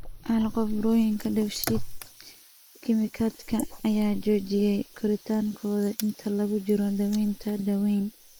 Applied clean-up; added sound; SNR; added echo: neural mask model Resemble Enhance denoiser.